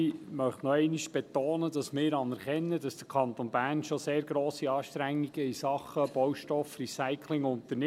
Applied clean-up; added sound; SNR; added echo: none; none; none; none.